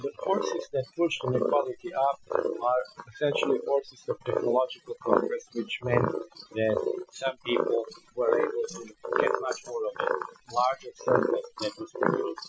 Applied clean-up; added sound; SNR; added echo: classical method Wiener filter.